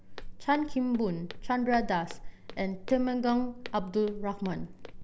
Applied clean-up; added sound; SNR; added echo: none; Walk, footsteps; 9 dB; none.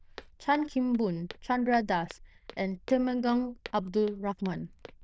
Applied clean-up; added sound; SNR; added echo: neural diffusion model UNIVERSE++.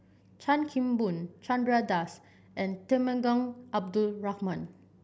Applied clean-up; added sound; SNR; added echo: none; none; none; none.